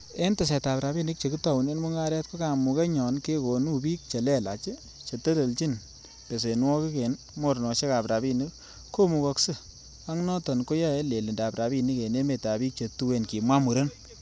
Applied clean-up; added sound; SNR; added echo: none; none; none; none.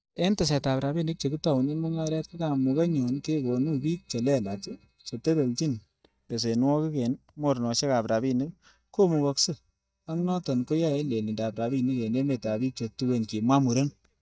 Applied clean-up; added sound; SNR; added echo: neural mask model DeepFilterNet 3.